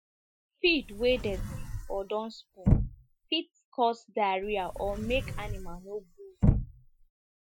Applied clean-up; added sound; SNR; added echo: classical method Wiener filter.